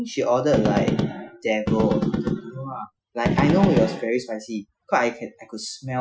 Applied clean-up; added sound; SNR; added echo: classical method Wiener filter.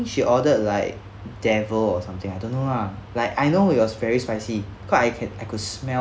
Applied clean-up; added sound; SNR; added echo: none; none; none; none.